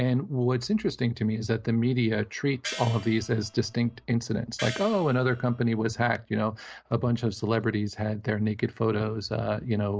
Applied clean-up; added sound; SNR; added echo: none; Gong; 14 dB; none.